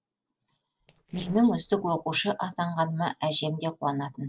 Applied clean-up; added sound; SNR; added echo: neural separator model SepFormer DNS4.